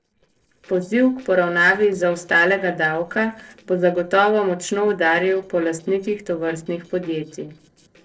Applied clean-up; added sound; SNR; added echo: neural separator model SepFormer DNS4.